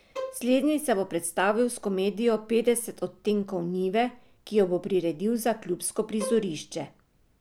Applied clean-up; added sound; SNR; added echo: none; Bowed string instrument; 13 dB; none.